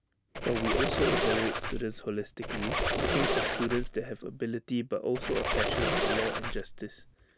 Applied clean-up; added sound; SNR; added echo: none; Squeak; -2 dB; none.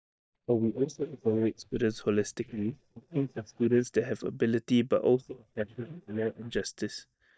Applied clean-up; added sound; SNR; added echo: neural mask model DeepFilterNet 3.